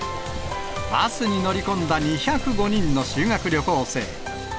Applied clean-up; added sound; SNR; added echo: none; Water tap, faucet; 8 dB; none.